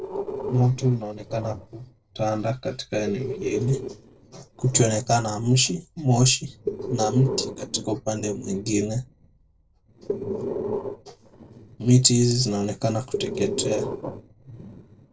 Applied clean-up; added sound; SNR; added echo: neural separator model SepFormer DNS4.